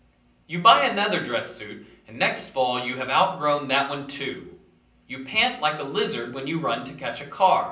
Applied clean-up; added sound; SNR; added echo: none; none; none; reverberation time 0.6 s.